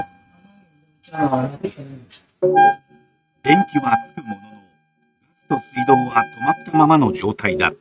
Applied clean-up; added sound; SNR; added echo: neural mask model RNNoise.